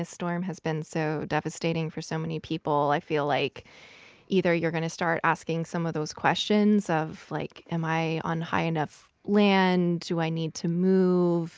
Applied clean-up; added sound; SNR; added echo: none; none; none; none.